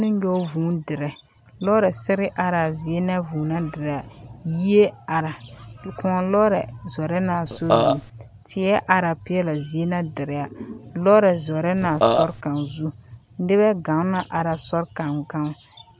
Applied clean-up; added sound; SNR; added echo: none; Burping, eructation; -2 dB; none.